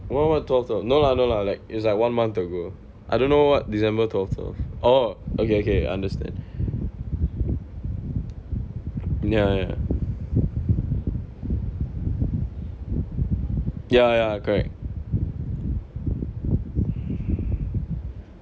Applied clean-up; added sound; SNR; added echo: none; none; none; none.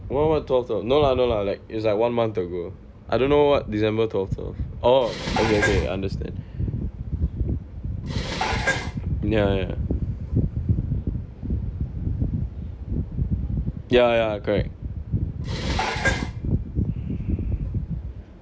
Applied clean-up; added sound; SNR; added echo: none; Dishes, pots, and pans; 8 dB; none.